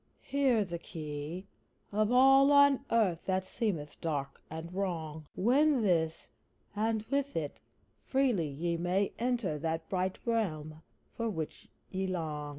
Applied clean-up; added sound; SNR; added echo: none; none; none; none.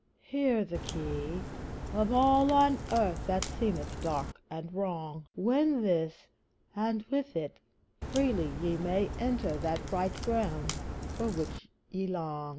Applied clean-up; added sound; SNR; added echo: none; Crack; 6 dB; none.